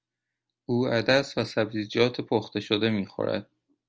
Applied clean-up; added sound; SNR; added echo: none; none; none; none.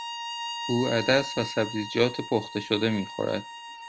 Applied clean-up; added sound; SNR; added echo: none; Bowed string instrument; 9 dB; none.